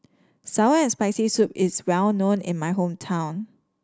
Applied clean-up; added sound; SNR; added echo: none; none; none; none.